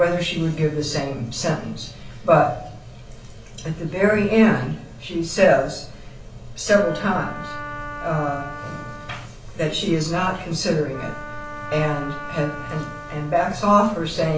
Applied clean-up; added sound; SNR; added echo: none; Wind instrument, woodwind instrument; 13 dB; reverberation time 0.3 s.